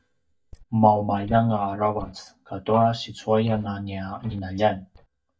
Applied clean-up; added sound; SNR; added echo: neural mask model DeepFilterNet 3.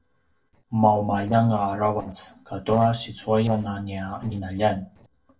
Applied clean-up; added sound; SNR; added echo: neural separator model SepFormer DNS4.